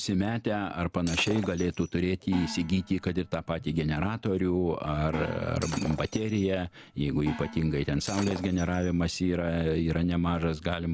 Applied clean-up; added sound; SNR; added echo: none; Shatter + Gong; 13 dB; none.